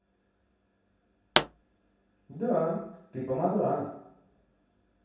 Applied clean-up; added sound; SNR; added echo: none; Explosion; -4 dB; reverberation time 0.7 s.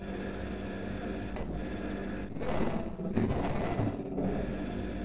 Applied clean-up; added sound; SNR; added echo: neural separator model SepFormer DNS4.